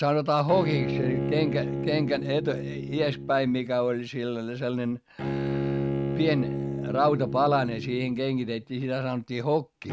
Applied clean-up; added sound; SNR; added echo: neural mask model RNNoise.